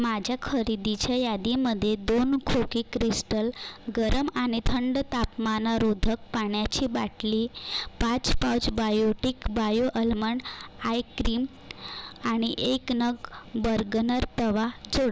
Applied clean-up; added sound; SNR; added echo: none; none; none; none.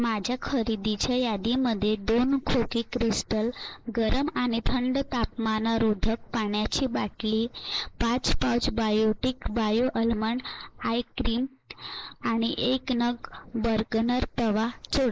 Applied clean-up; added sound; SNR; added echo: neural mask model Resemble Enhance denoiser.